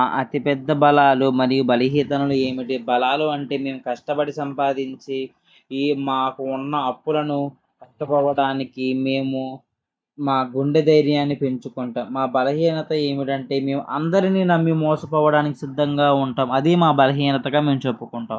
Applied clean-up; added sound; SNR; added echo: neural mask model DeepFilterNet 3.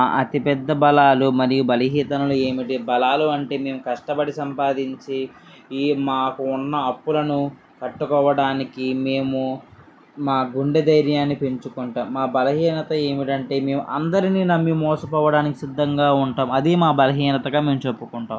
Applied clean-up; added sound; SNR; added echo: none; none; none; none.